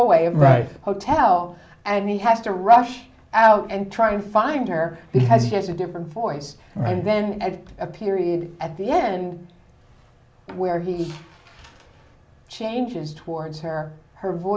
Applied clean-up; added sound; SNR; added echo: none; none; none; none.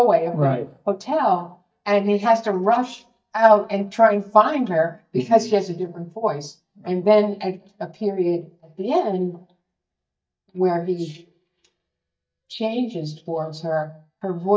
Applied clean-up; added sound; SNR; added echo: neural mask model DeepFilterNet 3.